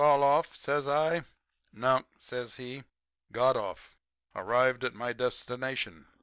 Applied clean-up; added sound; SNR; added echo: none; none; none; none.